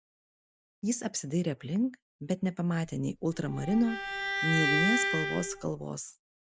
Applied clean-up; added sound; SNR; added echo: none; Bowed string instrument; 0 dB; none.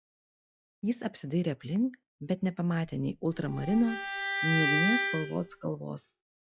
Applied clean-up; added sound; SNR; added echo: classical method log-MMSE.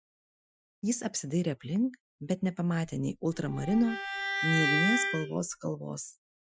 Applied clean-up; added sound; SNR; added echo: classical method Wiener filter.